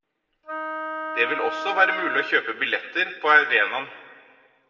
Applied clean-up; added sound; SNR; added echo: none; Wind instrument, woodwind instrument; 7 dB; reverberation time 1.2 s.